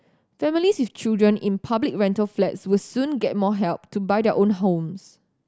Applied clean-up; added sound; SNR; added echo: none; none; none; none.